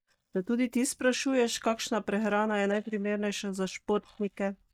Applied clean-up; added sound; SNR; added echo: neural mask model DeepFilterNet 3.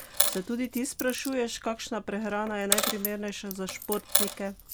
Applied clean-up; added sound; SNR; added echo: none; Coin (dropping); 1 dB; none.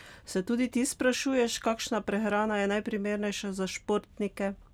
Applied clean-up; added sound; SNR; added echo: none; none; none; none.